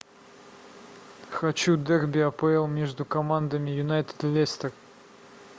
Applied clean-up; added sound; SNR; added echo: none; none; none; none.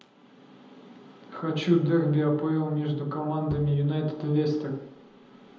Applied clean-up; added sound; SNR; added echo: none; Bowed string instrument; 17 dB; reverberation time 0.8 s.